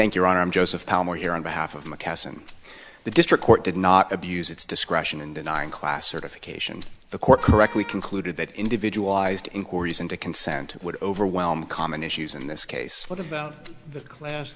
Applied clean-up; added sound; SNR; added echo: none; Rattle (instrument) + Wind instrument, woodwind instrument; 18 dB; none.